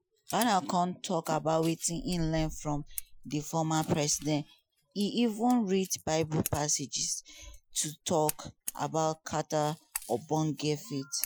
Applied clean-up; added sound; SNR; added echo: classical method Wiener filter.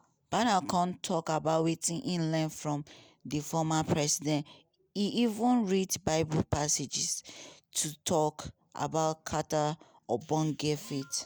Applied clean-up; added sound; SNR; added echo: none; none; none; none.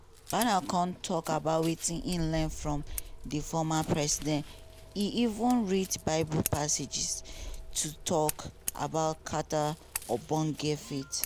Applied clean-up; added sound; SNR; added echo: none; Scissors; 11 dB; none.